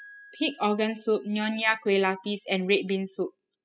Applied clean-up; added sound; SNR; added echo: classical method spectral subtraction.